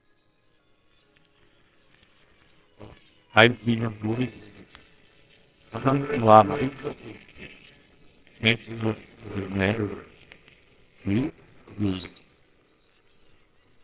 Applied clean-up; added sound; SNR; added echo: neural separator model SepFormer WHAMR!.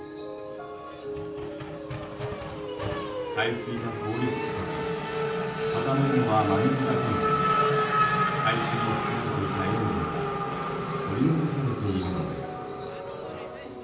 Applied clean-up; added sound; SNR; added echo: none; Race car, auto racing / Accelerating, revving, vroom; -1 dB; reverberation time 0.6 s.